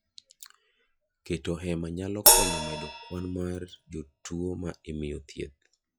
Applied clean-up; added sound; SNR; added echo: classical method log-MMSE.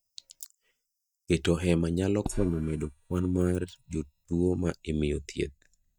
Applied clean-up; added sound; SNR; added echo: neural mask model DeepFilterNet 3.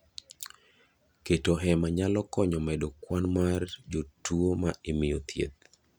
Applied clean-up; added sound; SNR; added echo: none; none; none; none.